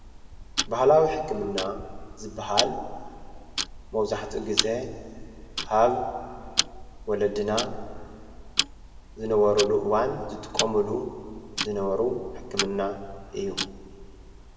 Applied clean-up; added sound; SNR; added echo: none; Tick-tock; 7 dB; reverberation time 1.8 s.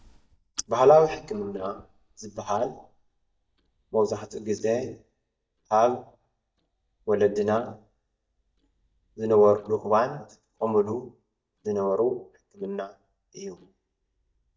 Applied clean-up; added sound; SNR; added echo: neural mask model DeepFilterNet 3.